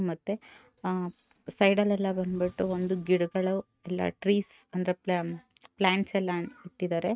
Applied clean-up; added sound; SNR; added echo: neural mask model RNNoise.